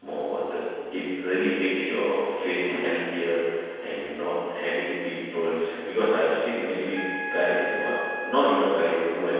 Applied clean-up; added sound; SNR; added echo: none; Wind instrument, woodwind instrument; 7 dB; reverberation time 1.9 s.